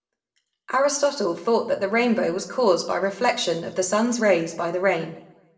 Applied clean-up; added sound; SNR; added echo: none; none; none; reverberation time 0.6 s.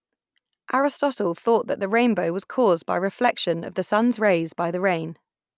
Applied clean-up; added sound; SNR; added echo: none; none; none; none.